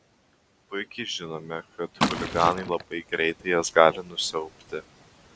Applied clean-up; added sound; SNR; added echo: none; Liquid; 6 dB; none.